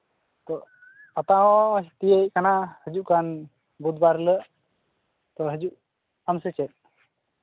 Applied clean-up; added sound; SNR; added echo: none; none; none; none.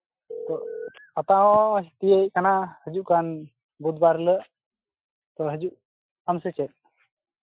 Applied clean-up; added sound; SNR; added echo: classical method Wiener filter.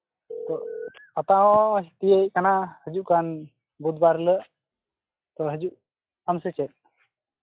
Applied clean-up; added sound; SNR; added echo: classical method log-MMSE.